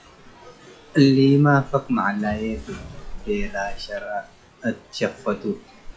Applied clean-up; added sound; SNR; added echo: classical method WPE with log-MMSE.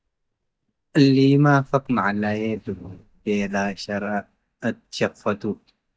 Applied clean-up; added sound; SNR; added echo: neural mask model DeepFilterNet 3.